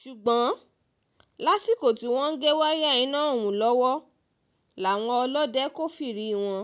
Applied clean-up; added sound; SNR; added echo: none; none; none; none.